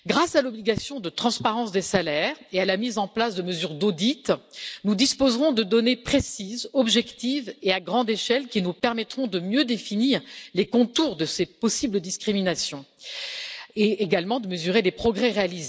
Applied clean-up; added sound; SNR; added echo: none; none; none; none.